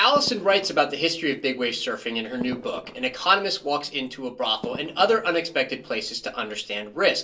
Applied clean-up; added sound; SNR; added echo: none; Fireworks; 18 dB; reverberation time 0.2 s.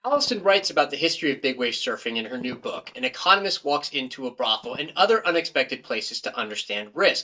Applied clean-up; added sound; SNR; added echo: neural mask model DeepFilterNet 3.